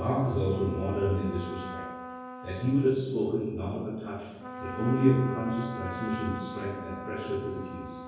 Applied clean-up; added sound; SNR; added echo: none; Trumpet; 11 dB; reverberation time 1.3 s.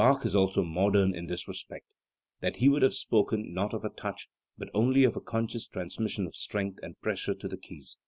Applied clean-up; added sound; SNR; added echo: none; none; none; none.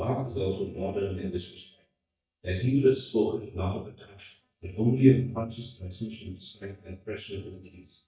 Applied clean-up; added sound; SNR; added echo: neural mask model DeepFilterNet 3.